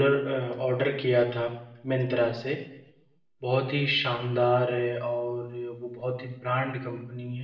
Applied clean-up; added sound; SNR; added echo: none; none; none; reverberation time 0.8 s.